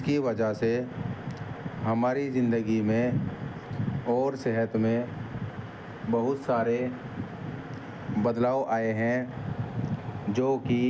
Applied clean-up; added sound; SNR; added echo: none; none; none; none.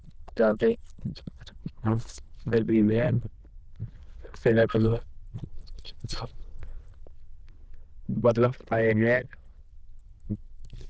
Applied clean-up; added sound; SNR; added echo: neural diffusion model UNIVERSE++.